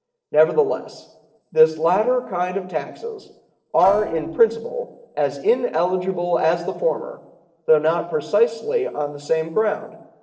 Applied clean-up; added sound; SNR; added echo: neural separator model SepFormer DNS4.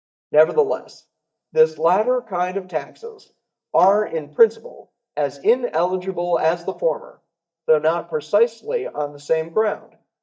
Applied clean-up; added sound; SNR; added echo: neural mask model DeepFilterNet 3.